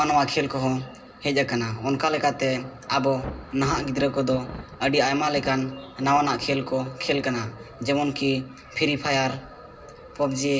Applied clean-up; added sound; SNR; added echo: none; Thunder / Rain; 19 dB; reverberation time 0.2 s.